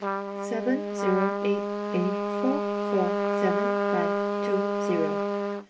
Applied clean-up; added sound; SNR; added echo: none; Trumpet; -3 dB; reverberation time 0.1 s.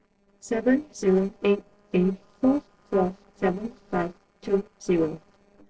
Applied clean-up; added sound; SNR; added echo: neural separator model SepFormer DNS4.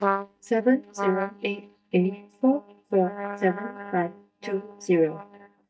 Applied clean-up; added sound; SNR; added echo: neural mask model DeepFilterNet 3.